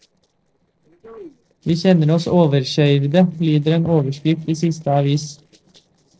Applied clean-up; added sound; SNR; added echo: neural separator model SepFormer DNS4.